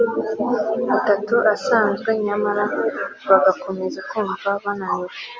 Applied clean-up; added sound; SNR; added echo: none; none; none; none.